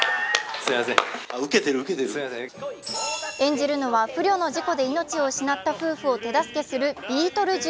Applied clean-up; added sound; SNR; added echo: none; none; none; none.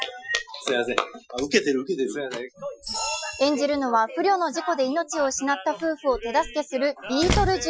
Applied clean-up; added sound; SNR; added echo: classical method Wiener filter.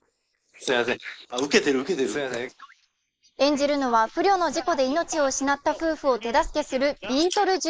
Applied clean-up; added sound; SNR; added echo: neural mask model Resemble Enhance denoiser.